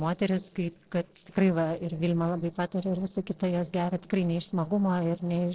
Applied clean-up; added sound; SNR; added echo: neural separator model SepFormer DNS4.